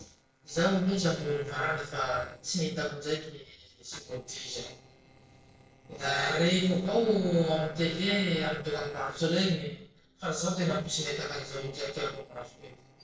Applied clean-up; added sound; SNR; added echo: neural separator model SepFormer DNS4.